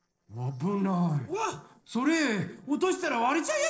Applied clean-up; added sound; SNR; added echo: neural separator model SepFormer DNS4.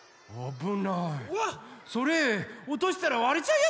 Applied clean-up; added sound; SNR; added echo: none; none; none; none.